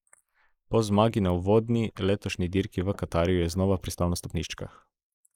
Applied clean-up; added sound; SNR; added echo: neural mask model Resemble Enhance denoiser.